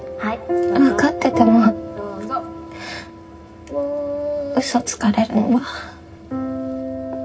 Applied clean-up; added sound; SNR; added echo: none; none; none; reverberation time 0.4 s.